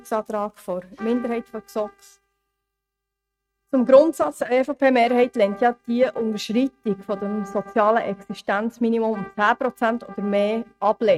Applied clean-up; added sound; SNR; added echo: neural mask model RNNoise.